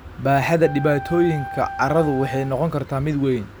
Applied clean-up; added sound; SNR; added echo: none; Wind instrument, woodwind instrument; 13 dB; none.